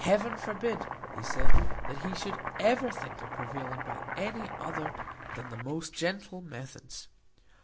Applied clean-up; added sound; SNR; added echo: none; Domestic sounds, home sounds; 13 dB; none.